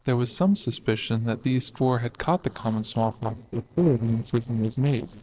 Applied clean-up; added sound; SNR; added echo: neural separator model SepFormer DNS4.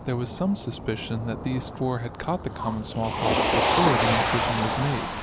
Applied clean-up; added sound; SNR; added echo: none; Motor vehicle (road); -1 dB; none.